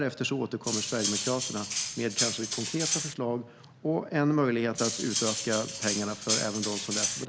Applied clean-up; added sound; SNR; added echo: none; Cutlery, silverware; 1 dB; none.